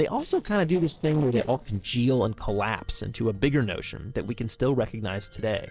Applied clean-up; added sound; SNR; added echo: neural separator model SepFormer DNS4.